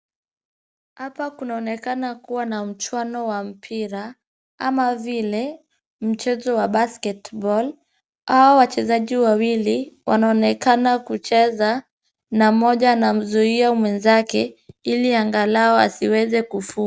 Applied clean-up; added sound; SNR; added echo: none; none; none; none.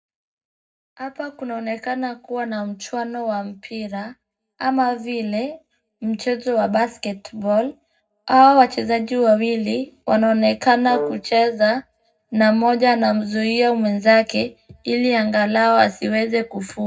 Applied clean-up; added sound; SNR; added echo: none; Brass instrument; 11 dB; reverberation time 0.3 s.